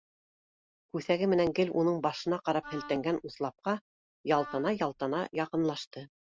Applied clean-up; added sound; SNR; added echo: none; Wind instrument, woodwind instrument; 17 dB; none.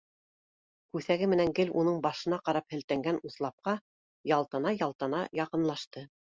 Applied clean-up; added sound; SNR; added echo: none; none; none; none.